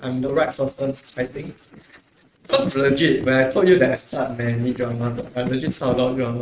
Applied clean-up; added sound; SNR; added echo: neural mask model RNNoise.